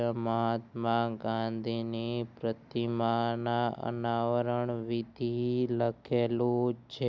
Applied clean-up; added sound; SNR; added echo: none; none; none; none.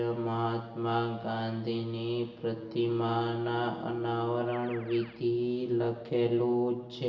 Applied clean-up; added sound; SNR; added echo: none; Keyboard (musical); 20 dB; reverberation time 1.1 s.